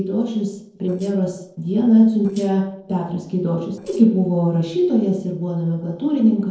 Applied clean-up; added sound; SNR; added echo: neural separator model SepFormer DNS4.